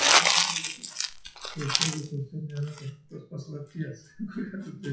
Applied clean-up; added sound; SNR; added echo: classical method WPE with log-MMSE.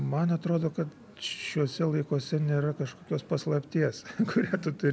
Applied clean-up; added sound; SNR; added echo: none; none; none; none.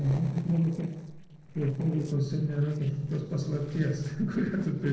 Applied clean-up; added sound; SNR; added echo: neural separator model SepFormer DNS4.